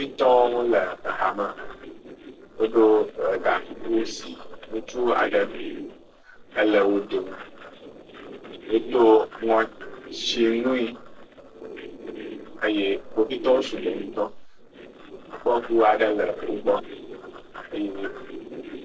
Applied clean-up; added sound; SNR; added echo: neural separator model SepFormer DNS4.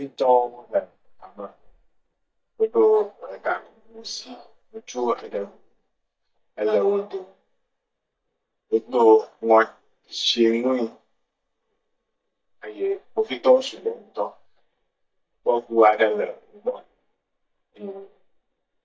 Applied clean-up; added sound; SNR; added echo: neural mask model DeepFilterNet 3.